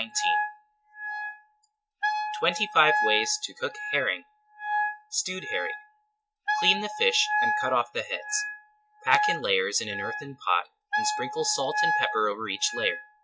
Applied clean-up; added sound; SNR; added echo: classical method log-MMSE.